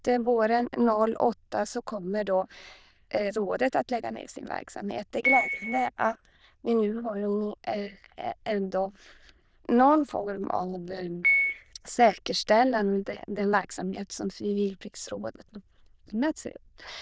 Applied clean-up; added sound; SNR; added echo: neural diffusion model UNIVERSE++.